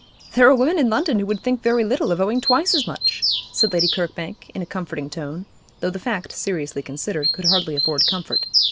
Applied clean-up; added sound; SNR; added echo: none; Bird vocalization, bird call, bird song; 4 dB; none.